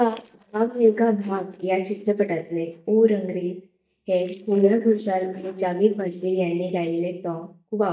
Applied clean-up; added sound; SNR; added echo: neural mask model DeepFilterNet 3.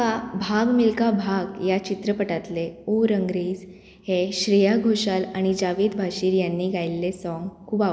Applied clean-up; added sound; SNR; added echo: none; none; none; none.